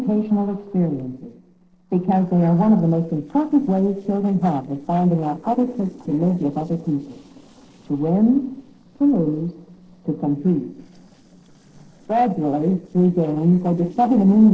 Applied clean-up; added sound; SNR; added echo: neural separator model SepFormer DNS4.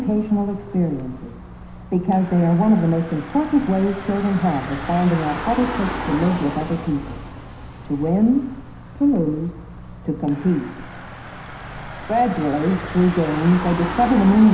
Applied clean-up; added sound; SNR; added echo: none; Engine / Car; 12 dB; reverberation time 0.9 s.